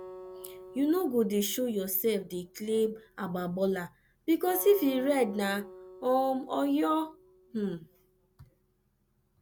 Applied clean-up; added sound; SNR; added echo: none; Acoustic guitar; 19 dB; none.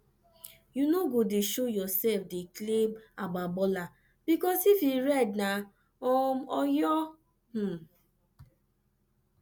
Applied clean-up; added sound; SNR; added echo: none; none; none; none.